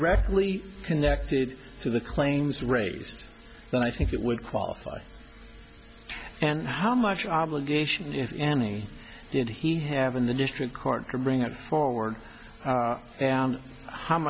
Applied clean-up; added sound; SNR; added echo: none; none; none; none.